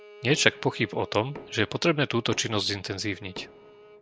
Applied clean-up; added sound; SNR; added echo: none; Bowed string instrument + Knock; 18 dB; none.